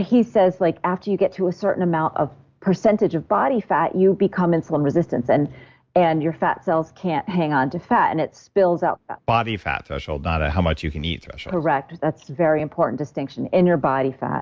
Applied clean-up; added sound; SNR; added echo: none; none; none; none.